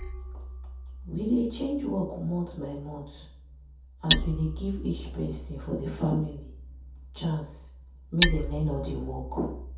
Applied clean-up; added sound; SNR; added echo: none; Hammer; 3 dB; reverberation time 0.6 s.